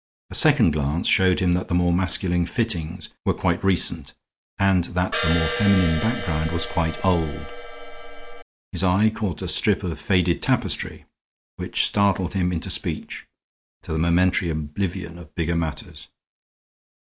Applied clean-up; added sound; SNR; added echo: none; Crash cymbal; 6 dB; none.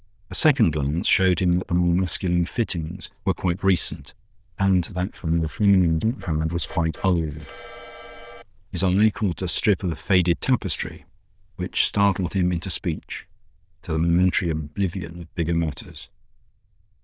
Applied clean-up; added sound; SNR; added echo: neural diffusion model UNIVERSE++.